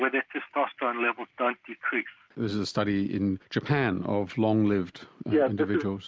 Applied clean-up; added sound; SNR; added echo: none; none; none; none.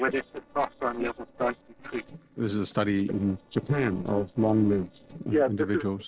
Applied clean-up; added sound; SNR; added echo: neural separator model SepFormer DNS4.